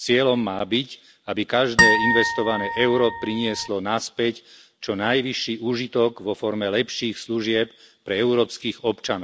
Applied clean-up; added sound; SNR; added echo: none; Harp; -1 dB; none.